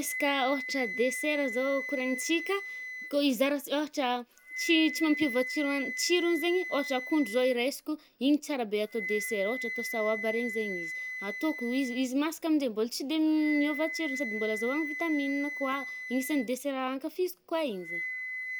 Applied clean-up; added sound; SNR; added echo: none; Wind instrument, woodwind instrument; 8 dB; none.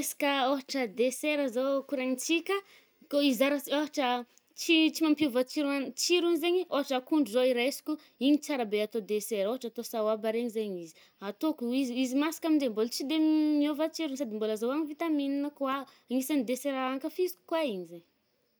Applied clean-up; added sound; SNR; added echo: none; none; none; none.